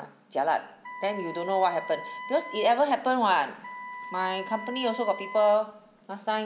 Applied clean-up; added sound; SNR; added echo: none; Wind instrument, woodwind instrument; 13 dB; none.